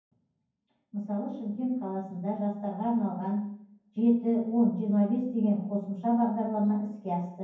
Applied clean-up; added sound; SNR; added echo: none; none; none; reverberation time 0.9 s.